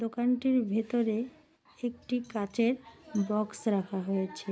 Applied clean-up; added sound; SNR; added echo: none; none; none; none.